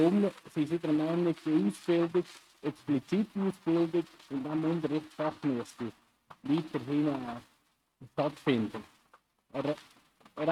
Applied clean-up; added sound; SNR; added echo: neural mask model RNNoise.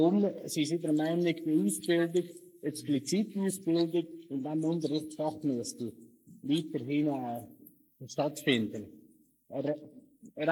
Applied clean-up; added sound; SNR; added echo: neural mask model Resemble Enhance denoiser.